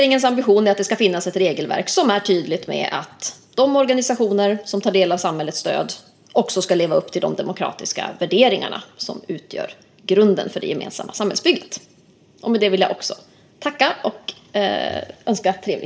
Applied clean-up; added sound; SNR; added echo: none; none; none; reverberation time 0.5 s.